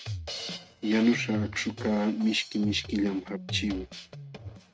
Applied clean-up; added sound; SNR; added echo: neural mask model RNNoise.